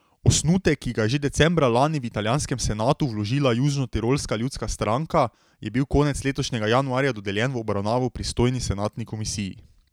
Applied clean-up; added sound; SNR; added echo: none; none; none; none.